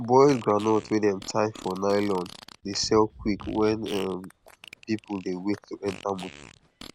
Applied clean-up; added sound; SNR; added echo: none; Fart; 19 dB; none.